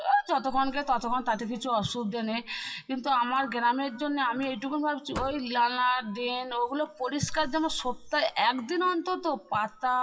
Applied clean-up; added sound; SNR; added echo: classical method WPE with log-MMSE.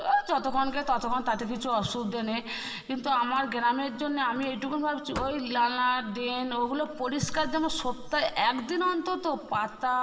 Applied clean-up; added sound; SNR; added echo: none; Squeak; 13 dB; reverberation time 1.6 s.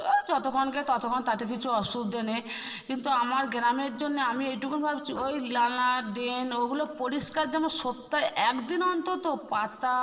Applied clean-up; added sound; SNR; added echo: neural separator model SepFormer DNS4.